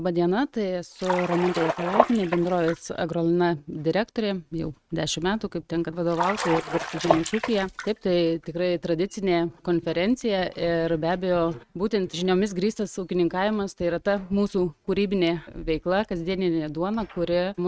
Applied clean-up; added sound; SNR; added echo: neural mask model RNNoise.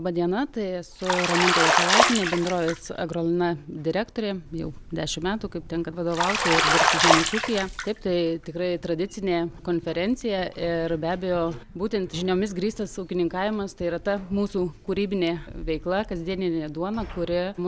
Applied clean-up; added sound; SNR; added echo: none; Bathtub (filling or washing); -3 dB; none.